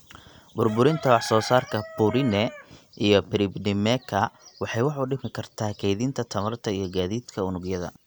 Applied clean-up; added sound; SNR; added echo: none; none; none; none.